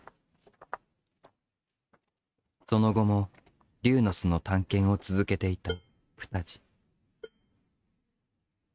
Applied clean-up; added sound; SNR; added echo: neural mask model RNNoise.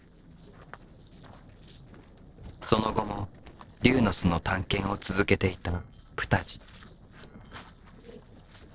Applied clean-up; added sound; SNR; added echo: neural separator model SepFormer DNS4.